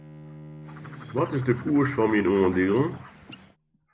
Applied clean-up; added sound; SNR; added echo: none; Bowed string instrument + Bird; 17 dB; none.